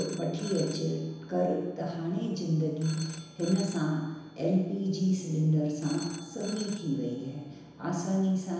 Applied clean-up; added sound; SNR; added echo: none; Telephone; 15 dB; reverberation time 1.0 s.